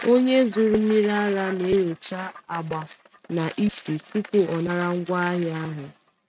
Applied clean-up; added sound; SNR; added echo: neural mask model RNNoise.